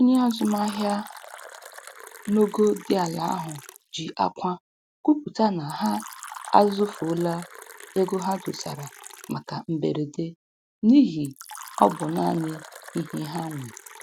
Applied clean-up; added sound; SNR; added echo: none; Fill (with liquid); 18 dB; none.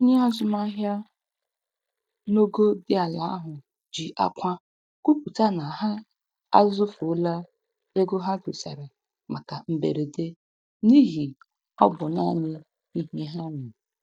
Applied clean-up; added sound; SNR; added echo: neural mask model DeepFilterNet 3.